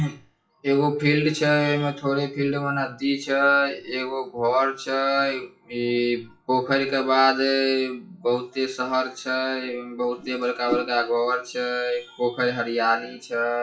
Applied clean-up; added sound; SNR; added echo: classical method WPE with log-MMSE.